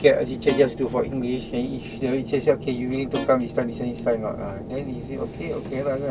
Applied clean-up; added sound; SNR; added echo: none; Guitar; 9 dB; none.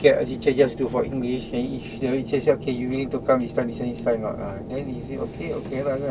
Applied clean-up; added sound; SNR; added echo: none; none; none; none.